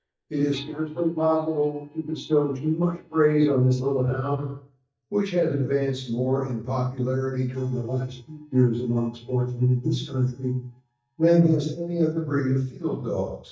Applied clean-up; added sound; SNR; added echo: neural mask model DeepFilterNet 3.